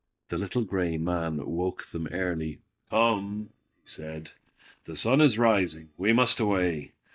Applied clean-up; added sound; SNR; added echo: neural mask model DeepFilterNet 3.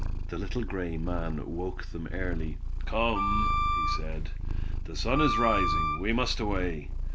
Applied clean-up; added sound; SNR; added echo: none; Wind instrument, woodwind instrument + Purr; -3 dB; none.